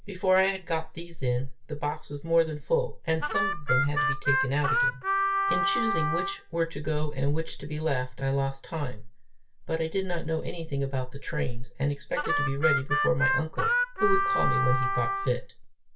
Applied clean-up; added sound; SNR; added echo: none; Harmonica; 0 dB; reverberation time 0.2 s.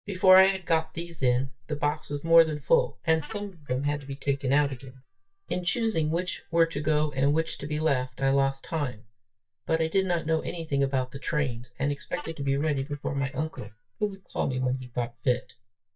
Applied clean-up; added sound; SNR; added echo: neural mask model DeepFilterNet 3.